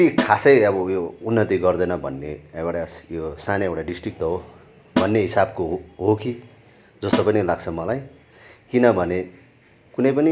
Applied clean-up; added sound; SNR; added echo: none; Snare drum; 8 dB; none.